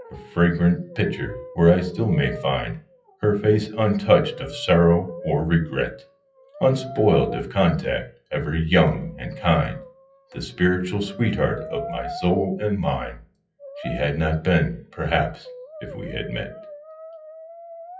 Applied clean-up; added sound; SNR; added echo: classical method WPE with log-MMSE.